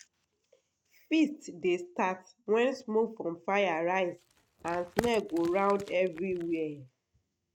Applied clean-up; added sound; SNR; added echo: neural mask model RNNoise.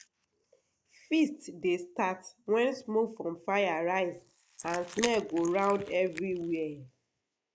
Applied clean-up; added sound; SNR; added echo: neural mask model Resemble Enhance denoiser.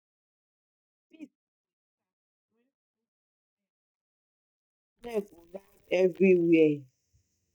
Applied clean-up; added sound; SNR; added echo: neural mask model DeepFilterNet 3.